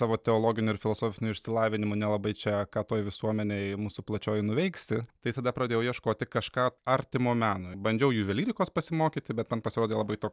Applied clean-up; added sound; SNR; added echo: none; none; none; none.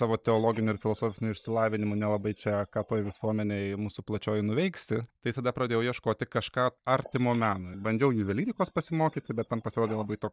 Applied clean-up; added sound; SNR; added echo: neural mask model DeepFilterNet 3.